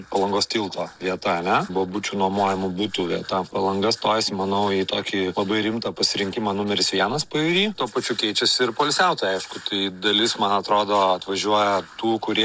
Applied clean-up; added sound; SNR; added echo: neural separator model SepFormer DNS4.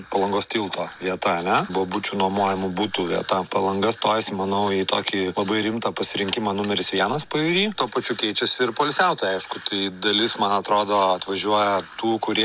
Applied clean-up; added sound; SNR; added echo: none; Alarm; 18 dB; none.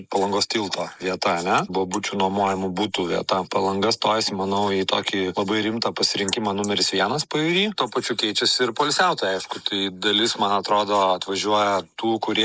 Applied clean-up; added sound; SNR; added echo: neural mask model Resemble Enhance denoiser.